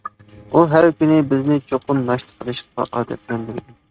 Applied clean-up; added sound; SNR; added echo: neural mask model RNNoise.